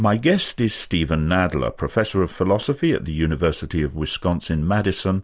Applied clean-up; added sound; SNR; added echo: none; none; none; none.